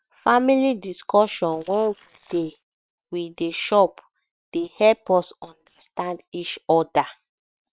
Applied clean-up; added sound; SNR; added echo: neural separator model SepFormer WHAM!.